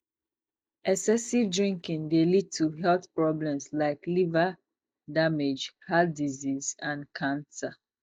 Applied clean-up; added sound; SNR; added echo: neural mask model DeepFilterNet 3.